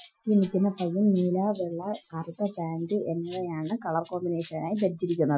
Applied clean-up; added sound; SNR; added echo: classical method Wiener filter.